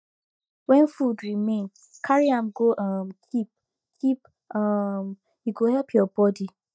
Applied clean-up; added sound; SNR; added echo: neural mask model DeepFilterNet 3.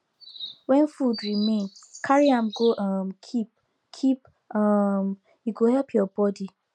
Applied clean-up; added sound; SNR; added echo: none; Chirp, tweet; 17 dB; none.